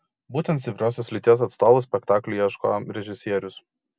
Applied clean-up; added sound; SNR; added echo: none; none; none; none.